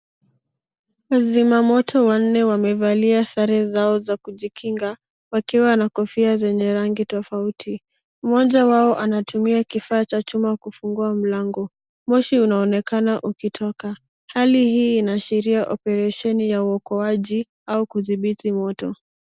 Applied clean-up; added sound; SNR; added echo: none; none; none; none.